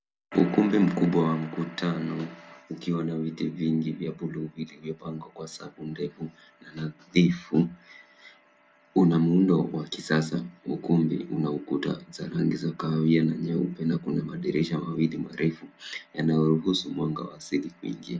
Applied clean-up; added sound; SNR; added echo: none; none; none; none.